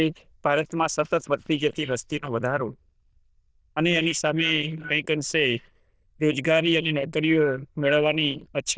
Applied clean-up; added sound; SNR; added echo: neural diffusion model UNIVERSE++.